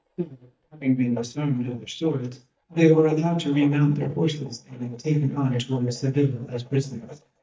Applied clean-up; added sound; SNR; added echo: neural mask model DeepFilterNet 3.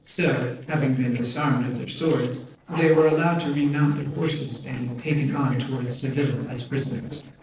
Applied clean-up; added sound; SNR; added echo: neural separator model SepFormer DNS4.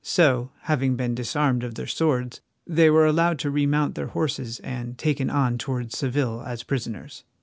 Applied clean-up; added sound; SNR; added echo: none; none; none; none.